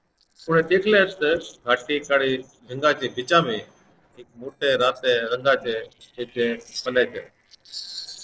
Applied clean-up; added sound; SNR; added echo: neural separator model SepFormer DNS4.